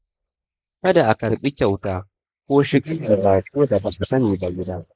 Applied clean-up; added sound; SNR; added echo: neural mask model Resemble Enhance denoiser.